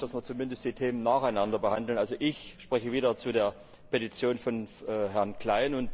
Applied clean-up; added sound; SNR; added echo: none; Wind; 16 dB; none.